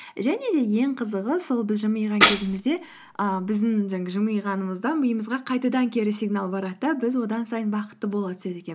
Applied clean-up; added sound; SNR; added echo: none; Tambourine; 0 dB; none.